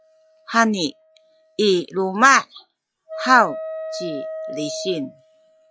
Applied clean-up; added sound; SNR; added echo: classical method log-MMSE.